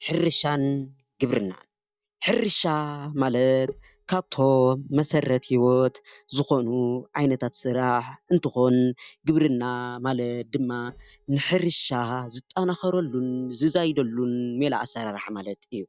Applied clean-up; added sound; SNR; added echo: neural mask model DeepFilterNet 3.